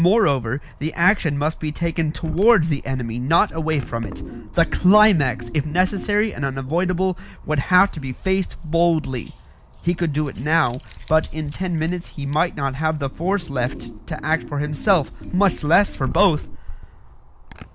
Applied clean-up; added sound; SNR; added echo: none; Organ + Keys jangling; 15 dB; none.